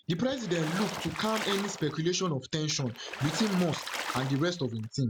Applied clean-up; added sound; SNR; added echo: none; Water / Splash, splatter; 9 dB; none.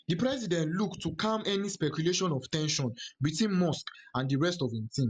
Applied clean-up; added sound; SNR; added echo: none; none; none; none.